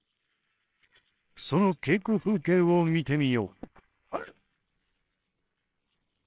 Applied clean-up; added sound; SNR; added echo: neural separator model SepFormer WHAMR!.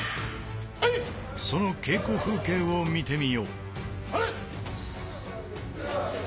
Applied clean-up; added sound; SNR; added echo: none; none; none; none.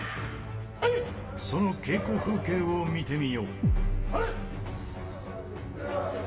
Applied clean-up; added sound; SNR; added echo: none; Bass drum; 1 dB; reverberation time 2.4 s.